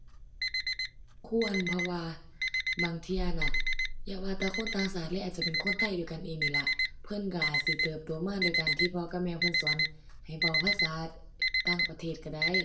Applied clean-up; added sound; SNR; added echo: none; Alarm; -3 dB; reverberation time 0.4 s.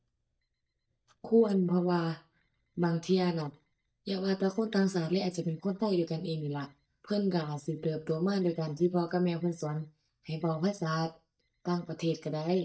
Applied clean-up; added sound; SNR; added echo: neural mask model DeepFilterNet 3.